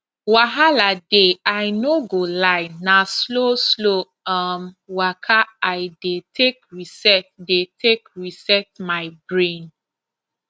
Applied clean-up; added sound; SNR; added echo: none; none; none; none.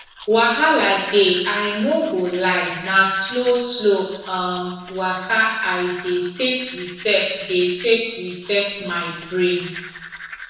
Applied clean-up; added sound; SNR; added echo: none; Domestic sounds, home sounds; 18 dB; reverberation time 1.0 s.